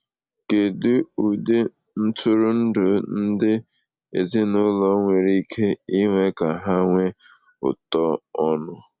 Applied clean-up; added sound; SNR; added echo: none; none; none; none.